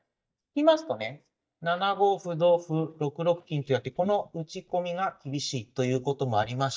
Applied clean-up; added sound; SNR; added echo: neural mask model DeepFilterNet 3.